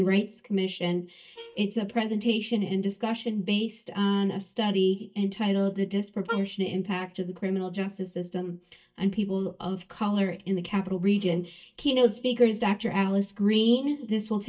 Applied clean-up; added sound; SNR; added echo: neural mask model DeepFilterNet 3.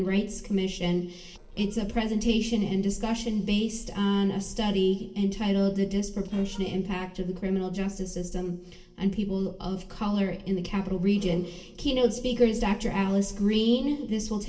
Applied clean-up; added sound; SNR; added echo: neural separator model SepFormer DNS4.